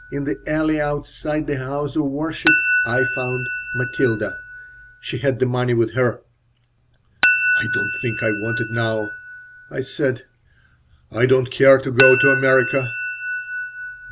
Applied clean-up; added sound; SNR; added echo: none; Chink, clink; 3 dB; none.